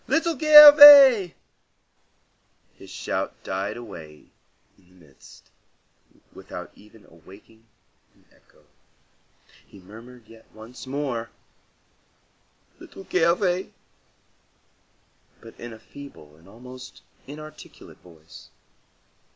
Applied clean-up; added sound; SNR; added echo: none; none; none; none.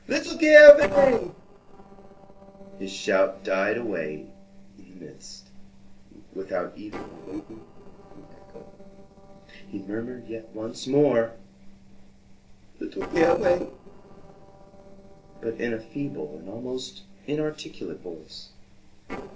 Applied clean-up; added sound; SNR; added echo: neural separator model SepFormer DNS4.